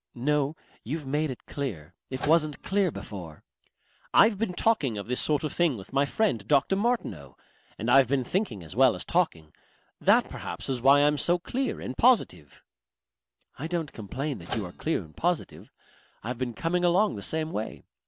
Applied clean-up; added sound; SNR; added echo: none; Microwave oven; 13 dB; none.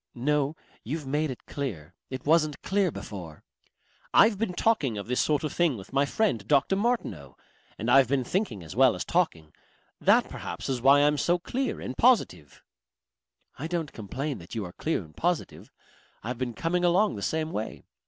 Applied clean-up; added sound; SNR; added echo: none; none; none; none.